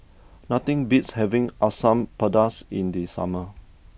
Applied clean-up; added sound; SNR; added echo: none; none; none; none.